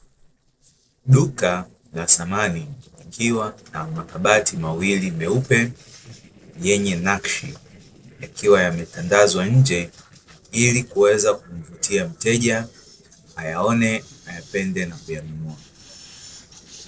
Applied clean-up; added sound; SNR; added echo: neural separator model SepFormer DNS4.